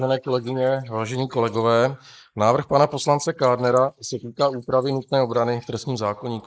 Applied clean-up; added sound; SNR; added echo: neural mask model Resemble Enhance denoiser.